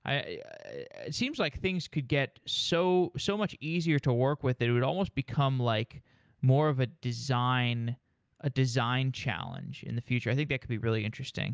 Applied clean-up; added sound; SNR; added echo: none; none; none; none.